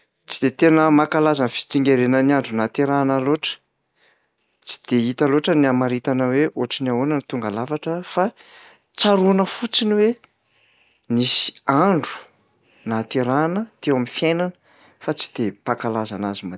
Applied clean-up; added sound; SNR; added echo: none; none; none; none.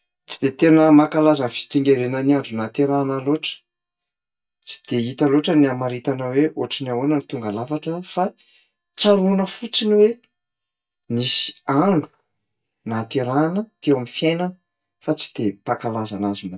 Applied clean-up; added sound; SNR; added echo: neural mask model DeepFilterNet 3.